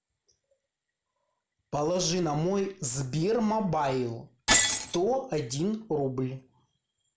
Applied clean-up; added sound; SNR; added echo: none; Shatter; 5 dB; none.